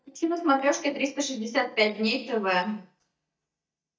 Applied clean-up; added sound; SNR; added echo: neural mask model DeepFilterNet 3.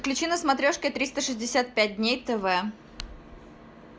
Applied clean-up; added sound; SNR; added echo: none; none; none; none.